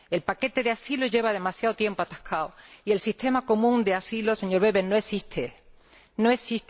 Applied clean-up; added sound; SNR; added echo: none; none; none; none.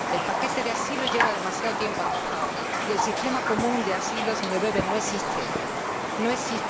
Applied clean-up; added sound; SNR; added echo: none; Raindrop; -3 dB; none.